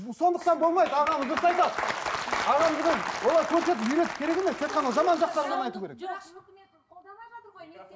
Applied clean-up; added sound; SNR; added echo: none; none; none; none.